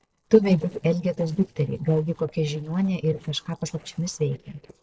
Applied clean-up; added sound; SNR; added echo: neural separator model SepFormer DNS4.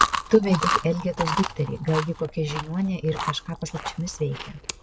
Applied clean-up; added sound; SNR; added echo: none; Chewing, mastication; 4 dB; none.